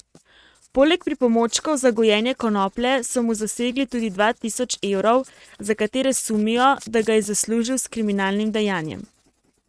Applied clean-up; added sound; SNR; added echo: neural mask model RNNoise.